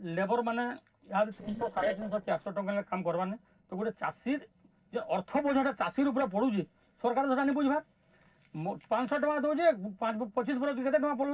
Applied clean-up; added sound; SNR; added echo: neural separator model SepFormer DNS4.